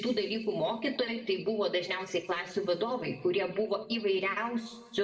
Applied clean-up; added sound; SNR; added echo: none; none; none; reverberation time 1.1 s.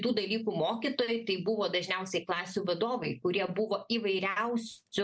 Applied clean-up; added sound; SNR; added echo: none; none; none; none.